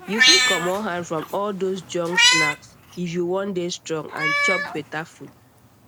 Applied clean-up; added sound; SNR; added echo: none; Meow; -4 dB; none.